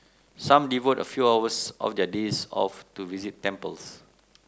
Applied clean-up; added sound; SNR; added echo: none; none; none; none.